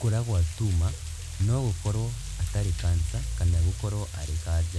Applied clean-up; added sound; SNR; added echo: none; Water; 17 dB; none.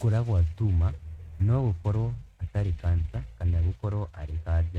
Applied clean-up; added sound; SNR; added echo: neural mask model RNNoise.